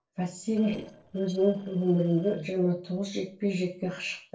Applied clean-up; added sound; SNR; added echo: neural separator model SepFormer DNS4.